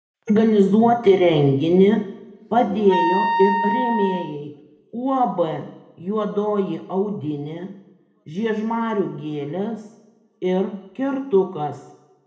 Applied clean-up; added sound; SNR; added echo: none; Wind instrument, woodwind instrument; 4 dB; reverberation time 0.9 s.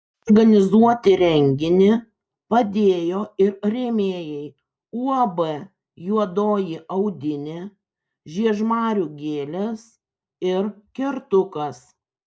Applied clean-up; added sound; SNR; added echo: none; none; none; none.